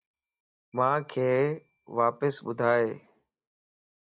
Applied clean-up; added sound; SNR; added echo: neural mask model DeepFilterNet 3.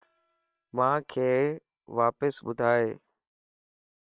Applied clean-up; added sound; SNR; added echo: neural separator model SepFormer WHAM!.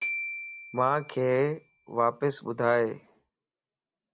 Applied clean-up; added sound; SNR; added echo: none; Glockenspiel; 11 dB; none.